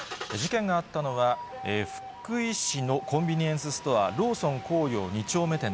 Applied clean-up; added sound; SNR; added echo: none; Engine starting; 17 dB; none.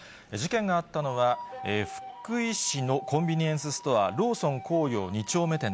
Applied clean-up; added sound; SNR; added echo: none; none; none; none.